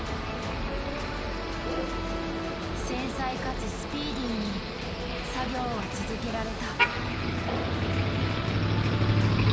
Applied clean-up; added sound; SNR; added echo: none; Motor vehicle (road); -2 dB; none.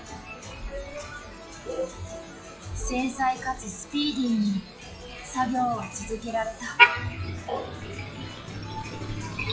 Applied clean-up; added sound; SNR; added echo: classical method log-MMSE.